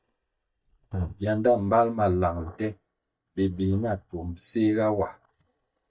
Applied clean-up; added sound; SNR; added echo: neural mask model DeepFilterNet 3.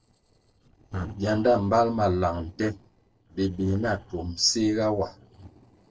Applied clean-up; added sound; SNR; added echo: neural separator model SepFormer DNS4.